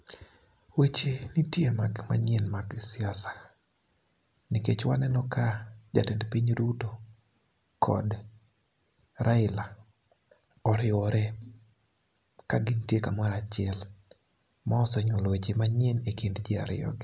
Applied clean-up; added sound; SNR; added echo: none; none; none; none.